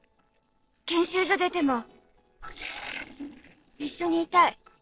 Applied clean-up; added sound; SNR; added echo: neural separator model SepFormer DNS4.